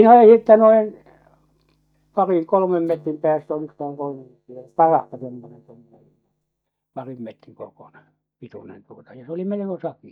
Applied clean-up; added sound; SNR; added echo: neural mask model DeepFilterNet 3.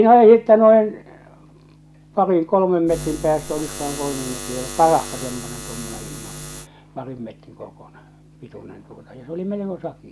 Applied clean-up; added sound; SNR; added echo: none; Buzz; 11 dB; none.